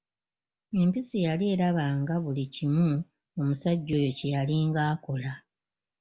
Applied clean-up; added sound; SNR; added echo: none; none; none; none.